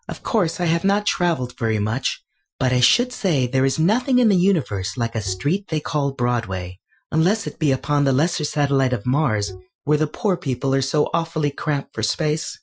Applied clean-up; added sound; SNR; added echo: classical method Wiener filter.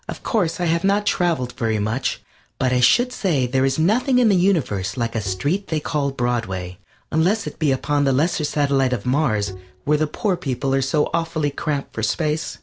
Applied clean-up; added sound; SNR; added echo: none; Bowed string instrument; 16 dB; none.